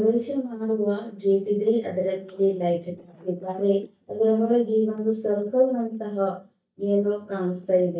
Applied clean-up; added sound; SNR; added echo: neural mask model DeepFilterNet 3.